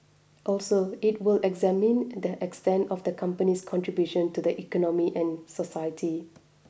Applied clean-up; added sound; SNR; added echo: none; none; none; none.